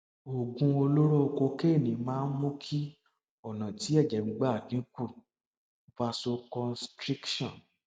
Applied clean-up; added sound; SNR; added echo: none; none; none; none.